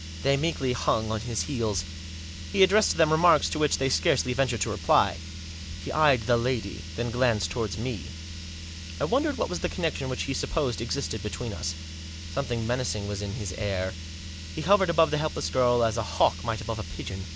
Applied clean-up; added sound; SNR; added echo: none; Car; 10 dB; none.